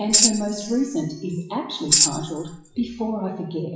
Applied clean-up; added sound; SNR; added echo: classical method WPE with log-MMSE.